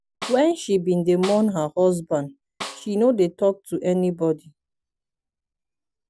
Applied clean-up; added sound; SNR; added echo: none; Snare drum; 15 dB; none.